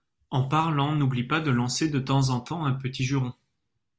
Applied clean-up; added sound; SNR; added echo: none; none; none; none.